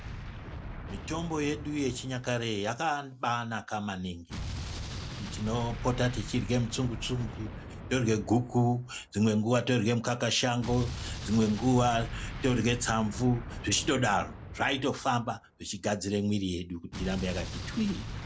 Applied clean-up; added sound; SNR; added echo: none; Explosion; 10 dB; none.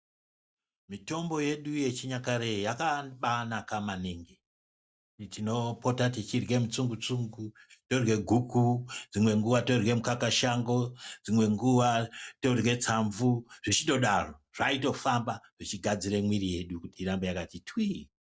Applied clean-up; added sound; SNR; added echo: none; none; none; none.